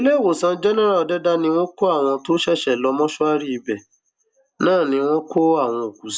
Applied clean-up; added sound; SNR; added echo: none; none; none; none.